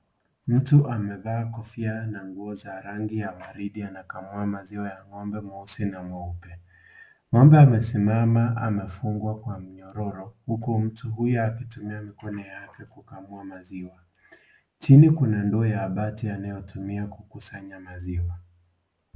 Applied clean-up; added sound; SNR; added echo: none; none; none; none.